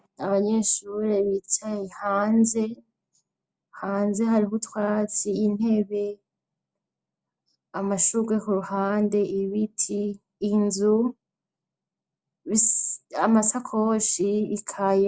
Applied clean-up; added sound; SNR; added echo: none; none; none; none.